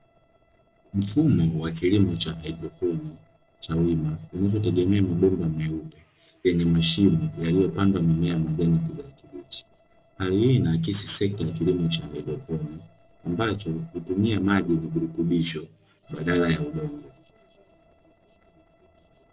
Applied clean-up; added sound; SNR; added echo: neural separator model SepFormer DNS4.